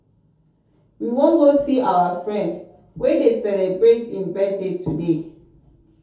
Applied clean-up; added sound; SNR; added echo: none; none; none; reverberation time 0.6 s.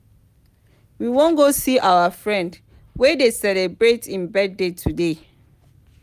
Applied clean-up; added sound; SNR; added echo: none; none; none; none.